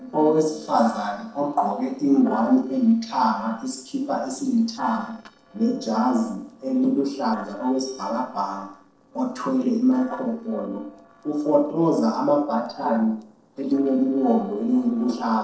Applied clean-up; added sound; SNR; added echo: neural separator model SepFormer DNS4.